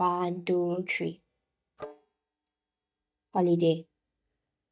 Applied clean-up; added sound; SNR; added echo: neural mask model DeepFilterNet 3.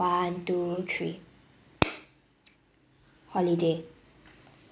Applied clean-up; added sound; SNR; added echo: none; none; none; none.